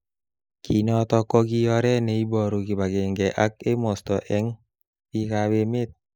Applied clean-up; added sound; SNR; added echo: neural mask model Resemble Enhance denoiser.